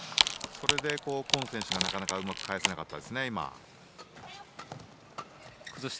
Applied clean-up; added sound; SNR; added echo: none; Wood; -5 dB; none.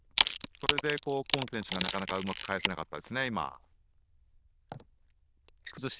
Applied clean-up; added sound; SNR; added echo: neural diffusion model UNIVERSE++.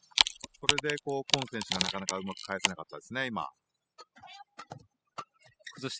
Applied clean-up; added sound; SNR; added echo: classical method spectral subtraction.